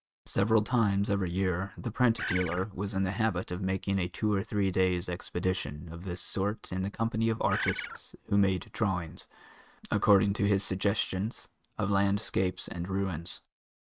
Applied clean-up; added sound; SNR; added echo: neural mask model RNNoise.